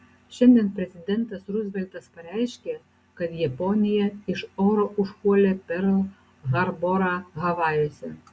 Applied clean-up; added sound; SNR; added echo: none; none; none; none.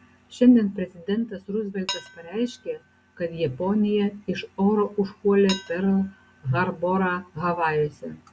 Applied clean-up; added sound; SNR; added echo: none; Dishes, pots, and pans; 18 dB; none.